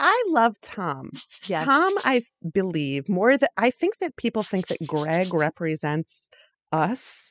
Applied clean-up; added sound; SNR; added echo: classical method spectral subtraction.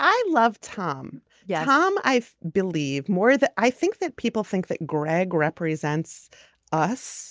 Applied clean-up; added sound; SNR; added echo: none; none; none; none.